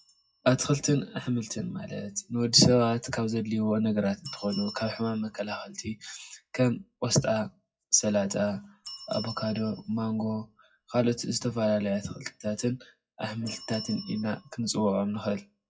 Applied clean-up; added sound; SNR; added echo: classical method WPE with log-MMSE.